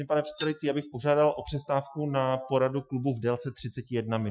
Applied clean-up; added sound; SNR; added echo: classical method Wiener filter.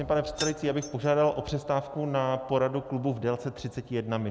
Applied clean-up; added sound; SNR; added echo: none; Keys jangling; 13 dB; none.